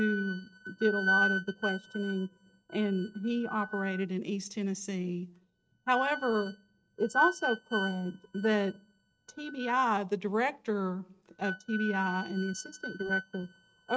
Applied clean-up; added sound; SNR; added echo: neural mask model RNNoise.